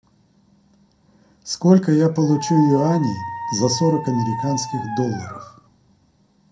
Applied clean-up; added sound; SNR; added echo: none; Dog; 8 dB; reverberation time 0.2 s.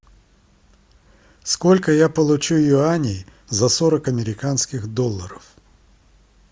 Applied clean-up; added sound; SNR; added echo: none; none; none; none.